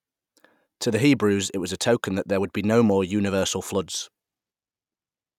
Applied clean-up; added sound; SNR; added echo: none; none; none; none.